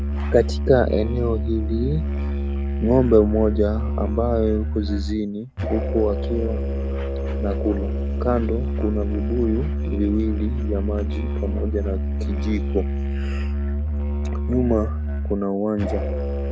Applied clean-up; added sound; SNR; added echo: none; Musical instrument; 0 dB; none.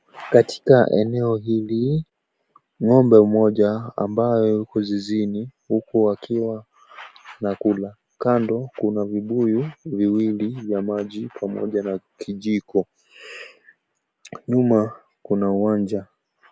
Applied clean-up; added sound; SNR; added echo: none; none; none; none.